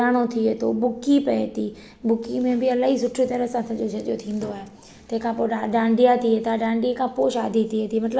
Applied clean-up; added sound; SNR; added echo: none; none; none; none.